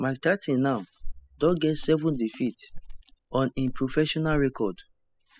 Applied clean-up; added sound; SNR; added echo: classical method spectral subtraction.